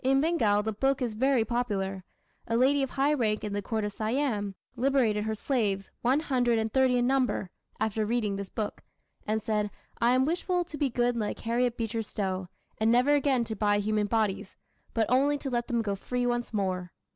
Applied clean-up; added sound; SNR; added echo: none; none; none; none.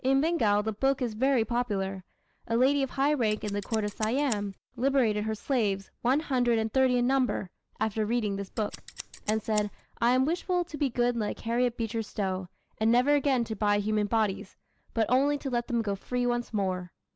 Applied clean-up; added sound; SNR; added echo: none; Scissors; 14 dB; none.